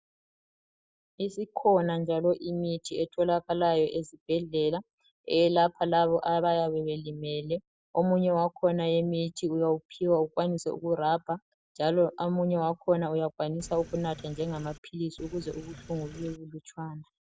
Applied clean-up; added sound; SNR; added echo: none; Sink (filling or washing); 19 dB; none.